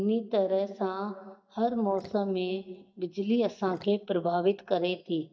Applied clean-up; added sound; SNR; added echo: neural mask model DeepFilterNet 3.